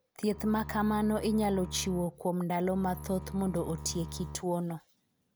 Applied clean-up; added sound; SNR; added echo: none; Bowed string instrument; 12 dB; none.